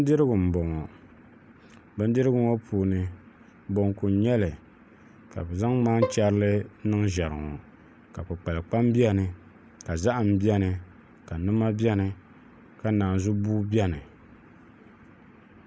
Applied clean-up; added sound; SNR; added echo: none; Bowed string instrument; 8 dB; none.